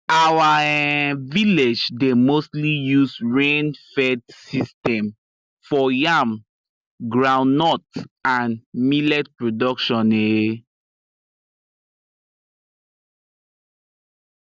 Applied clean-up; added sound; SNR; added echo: none; none; none; none.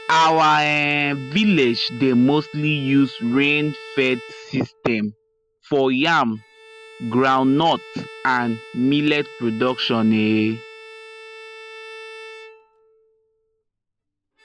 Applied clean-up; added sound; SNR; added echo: none; Bowed string instrument; 20 dB; none.